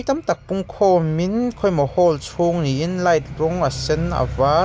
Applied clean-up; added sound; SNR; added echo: none; none; none; none.